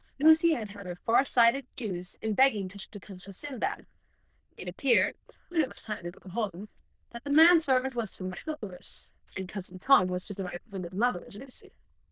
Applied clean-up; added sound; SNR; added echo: neural diffusion model UNIVERSE++.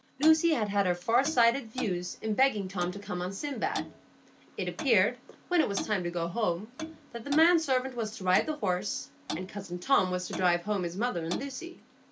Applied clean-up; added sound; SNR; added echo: none; Clock; 14 dB; none.